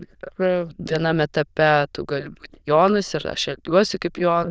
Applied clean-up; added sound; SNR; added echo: neural diffusion model UNIVERSE++.